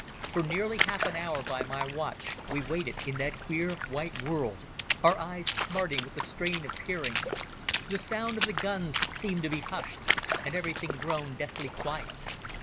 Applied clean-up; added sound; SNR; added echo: none; Water / Splash, splatter; 1 dB; none.